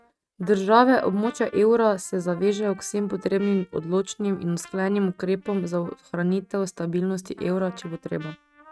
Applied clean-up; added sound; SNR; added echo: neural mask model RNNoise.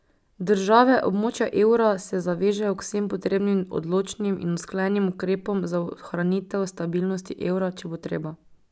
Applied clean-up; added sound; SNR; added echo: none; none; none; none.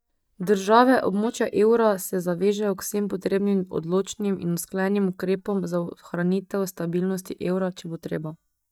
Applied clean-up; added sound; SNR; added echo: neural mask model DeepFilterNet 3.